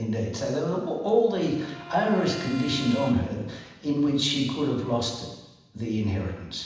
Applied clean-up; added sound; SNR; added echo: none; Brass instrument; 18 dB; reverberation time 1.1 s.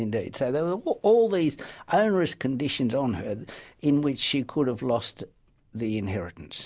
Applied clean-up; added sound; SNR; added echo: none; none; none; none.